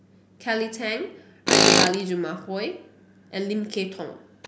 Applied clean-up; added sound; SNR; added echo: none; Tools; -4 dB; none.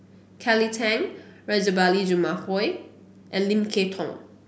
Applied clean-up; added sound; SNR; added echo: none; none; none; none.